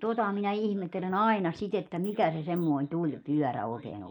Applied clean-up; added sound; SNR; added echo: neural mask model Resemble Enhance denoiser.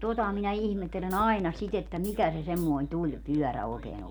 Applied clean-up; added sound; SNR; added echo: none; Hi-hat; 19 dB; none.